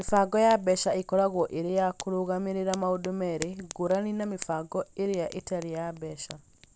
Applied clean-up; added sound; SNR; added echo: none; Fire; 19 dB; none.